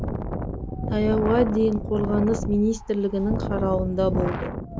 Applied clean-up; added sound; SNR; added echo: none; Wind; 4 dB; none.